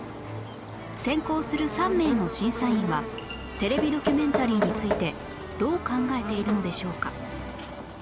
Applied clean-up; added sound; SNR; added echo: none; Buzz + Knock; 5 dB; none.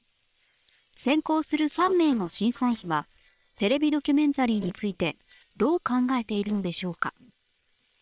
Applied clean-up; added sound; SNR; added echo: neural separator model SepFormer WHAM!.